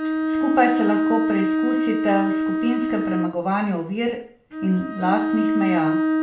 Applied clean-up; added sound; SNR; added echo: none; Bowed string instrument; -2 dB; reverberation time 0.4 s.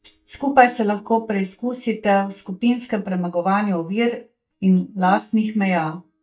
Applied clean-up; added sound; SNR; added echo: neural mask model DeepFilterNet 3.